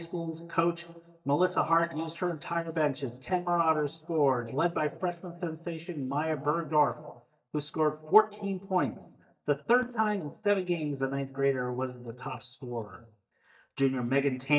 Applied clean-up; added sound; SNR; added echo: neural mask model DeepFilterNet 3.